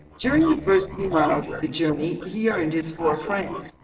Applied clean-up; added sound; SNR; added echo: neural separator model SepFormer DNS4.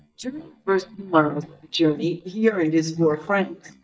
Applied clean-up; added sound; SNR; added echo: neural mask model DeepFilterNet 3.